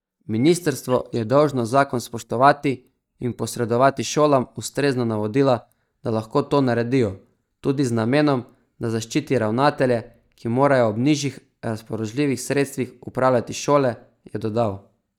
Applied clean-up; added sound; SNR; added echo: neural mask model DeepFilterNet 3.